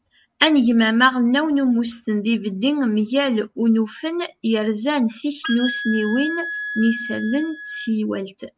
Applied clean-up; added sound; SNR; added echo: none; Wind instrument, woodwind instrument; 9 dB; none.